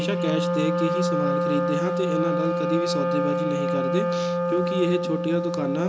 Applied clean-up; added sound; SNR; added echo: none; Wind instrument, woodwind instrument; -3 dB; none.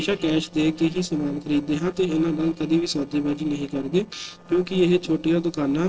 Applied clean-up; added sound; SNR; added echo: neural separator model SepFormer DNS4.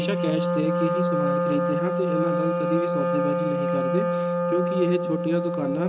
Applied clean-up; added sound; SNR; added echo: neural mask model RNNoise.